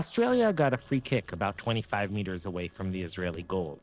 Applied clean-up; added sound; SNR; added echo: neural separator model SepFormer DNS4.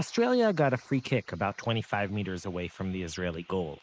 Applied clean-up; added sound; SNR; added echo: neural mask model Resemble Enhance denoiser.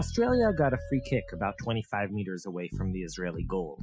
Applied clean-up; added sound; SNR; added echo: classical method Wiener filter.